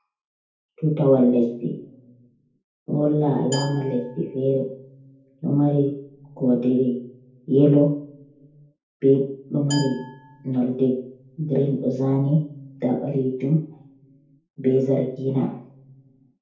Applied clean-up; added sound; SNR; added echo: none; Glass; 16 dB; reverberation time 0.6 s.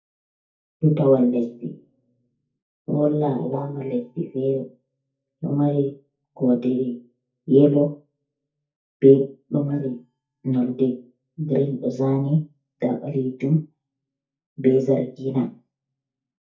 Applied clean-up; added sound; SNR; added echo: neural mask model DeepFilterNet 3.